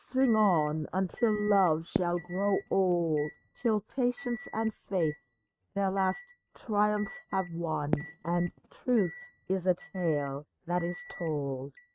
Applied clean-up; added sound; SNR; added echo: neural mask model RNNoise.